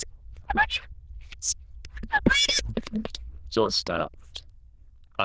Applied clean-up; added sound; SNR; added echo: neural diffusion model UNIVERSE++.